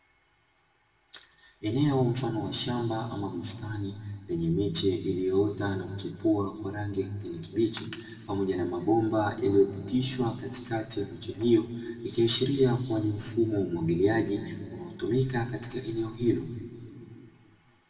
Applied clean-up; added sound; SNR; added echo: none; none; none; reverberation time 2.2 s.